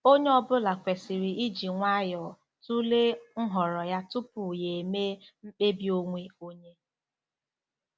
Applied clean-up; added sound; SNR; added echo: none; none; none; none.